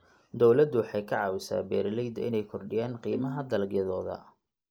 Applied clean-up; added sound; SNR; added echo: neural mask model Resemble Enhance denoiser.